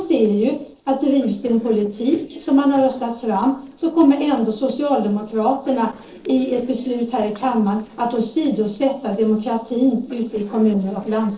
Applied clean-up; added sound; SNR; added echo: neural separator model SepFormer DNS4.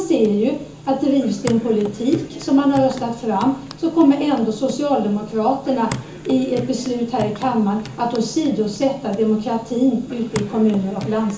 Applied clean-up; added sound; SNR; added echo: none; Hands / Wood; 16 dB; reverberation time 0.7 s.